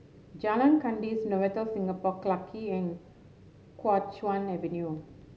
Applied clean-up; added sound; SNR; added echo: none; none; none; none.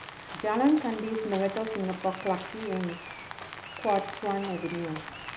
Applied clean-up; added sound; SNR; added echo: none; Rain; 11 dB; none.